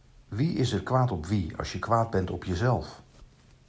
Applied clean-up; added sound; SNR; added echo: none; none; none; none.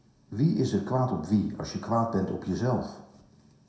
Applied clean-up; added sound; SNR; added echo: none; none; none; reverberation time 0.6 s.